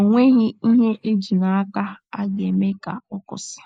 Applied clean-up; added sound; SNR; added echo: neural mask model Resemble Enhance denoiser.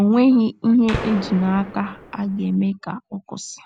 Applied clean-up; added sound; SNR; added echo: none; Gunshot, gunfire; 11 dB; none.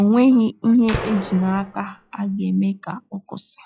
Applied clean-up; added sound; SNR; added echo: classical method log-MMSE.